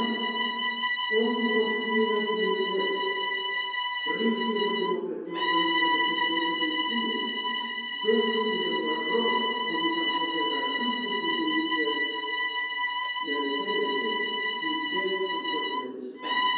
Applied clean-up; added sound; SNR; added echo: none; Bowed string instrument; -2 dB; reverberation time 2.2 s.